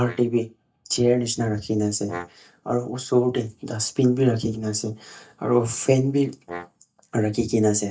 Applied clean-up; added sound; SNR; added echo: neural mask model DeepFilterNet 3.